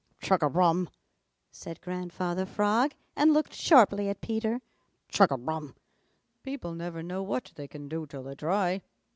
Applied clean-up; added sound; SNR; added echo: none; none; none; none.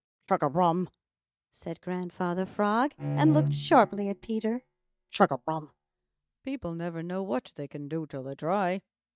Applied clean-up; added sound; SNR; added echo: neural mask model DeepFilterNet 3.